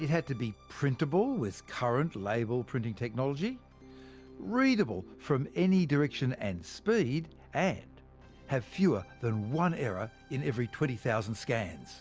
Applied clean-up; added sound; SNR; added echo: none; none; none; none.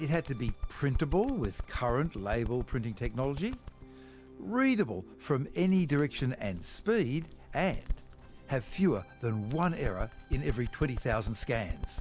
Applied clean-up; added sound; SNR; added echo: none; Bird; 8 dB; none.